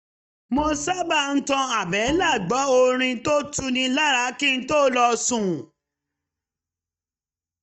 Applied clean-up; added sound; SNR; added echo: neural mask model DeepFilterNet 3.